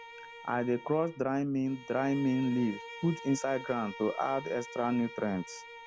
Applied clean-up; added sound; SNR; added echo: none; Bowed string instrument; 15 dB; none.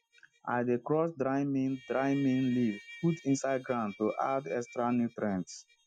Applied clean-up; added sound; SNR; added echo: classical method Wiener filter.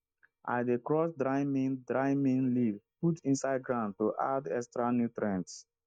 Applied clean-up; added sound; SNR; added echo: neural mask model DeepFilterNet 3.